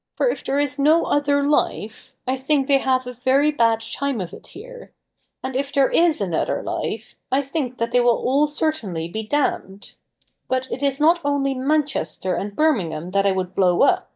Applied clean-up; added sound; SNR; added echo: neural mask model DeepFilterNet 3.